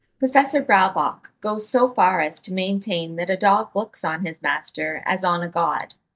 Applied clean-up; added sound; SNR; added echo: neural mask model DeepFilterNet 3.